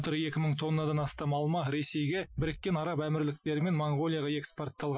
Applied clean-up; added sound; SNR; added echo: classical method Wiener filter.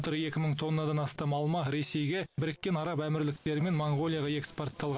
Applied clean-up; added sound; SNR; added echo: none; none; none; none.